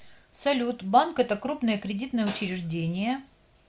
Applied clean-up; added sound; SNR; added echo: none; Hi-hat; 13 dB; none.